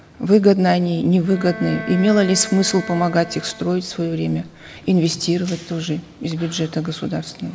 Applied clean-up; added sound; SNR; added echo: none; Bowed string instrument; 15 dB; none.